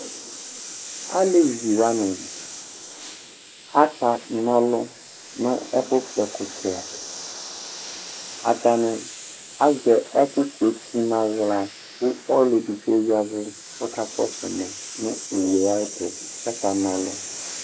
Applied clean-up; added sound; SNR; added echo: neural mask model Resemble Enhance denoiser.